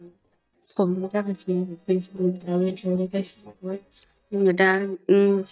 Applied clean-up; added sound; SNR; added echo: neural mask model DeepFilterNet 3.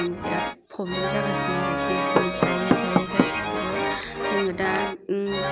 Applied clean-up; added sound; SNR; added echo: none; Knock / Wood + Organ; -3 dB; none.